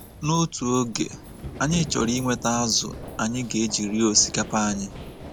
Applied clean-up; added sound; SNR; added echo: none; Run; 13 dB; none.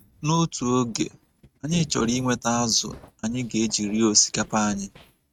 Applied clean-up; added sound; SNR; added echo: neural mask model RNNoise.